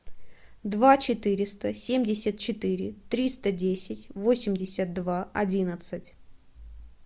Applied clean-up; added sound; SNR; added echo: none; none; none; none.